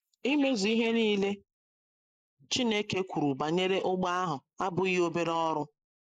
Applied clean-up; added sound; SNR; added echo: neural mask model Resemble Enhance denoiser.